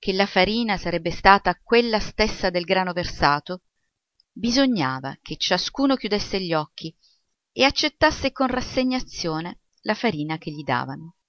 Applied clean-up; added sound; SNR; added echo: none; none; none; none.